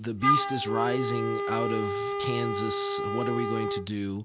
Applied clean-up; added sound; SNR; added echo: none; Wind instrument, woodwind instrument; -2 dB; none.